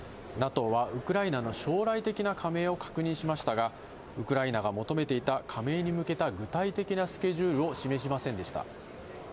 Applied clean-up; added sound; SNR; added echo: none; none; none; none.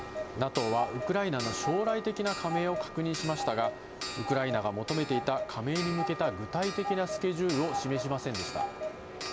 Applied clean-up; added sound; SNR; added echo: none; Clock; 6 dB; none.